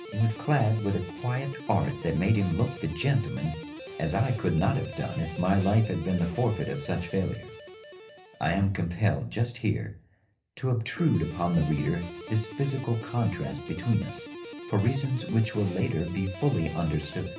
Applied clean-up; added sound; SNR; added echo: none; Guitar; 14 dB; reverberation time 0.3 s.